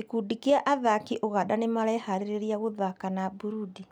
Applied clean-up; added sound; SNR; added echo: none; none; none; none.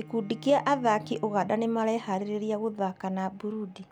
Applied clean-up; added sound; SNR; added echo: none; Bowed string instrument; 19 dB; none.